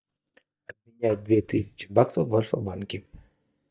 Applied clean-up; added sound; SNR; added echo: neural mask model DeepFilterNet 3.